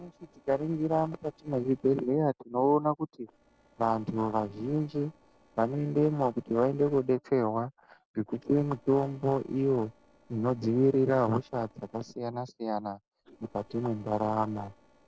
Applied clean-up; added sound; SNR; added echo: neural separator model SepFormer DNS4.